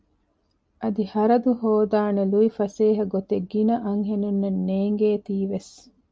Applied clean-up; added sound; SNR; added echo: none; none; none; none.